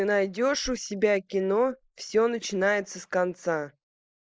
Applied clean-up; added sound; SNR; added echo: neural mask model Resemble Enhance denoiser.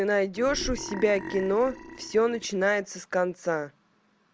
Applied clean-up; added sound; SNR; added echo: none; Burping, eructation; 12 dB; none.